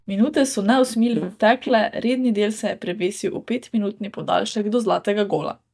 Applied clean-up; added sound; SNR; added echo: neural mask model DeepFilterNet 3.